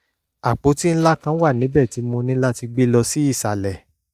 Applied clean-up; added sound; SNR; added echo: neural mask model DeepFilterNet 3.